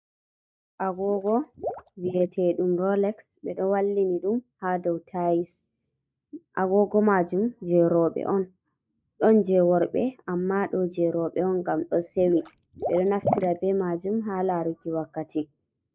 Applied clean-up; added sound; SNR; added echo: neural mask model DeepFilterNet 3.